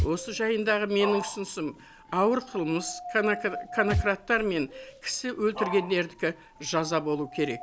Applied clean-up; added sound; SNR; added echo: none; Dog + Thump, thud; 9 dB; none.